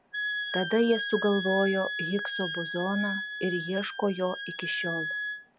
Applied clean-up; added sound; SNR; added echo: none; Wind instrument, woodwind instrument; 4 dB; none.